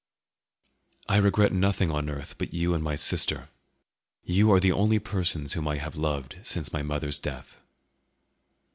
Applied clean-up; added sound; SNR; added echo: none; none; none; none.